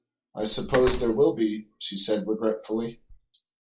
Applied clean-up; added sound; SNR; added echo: classical method log-MMSE.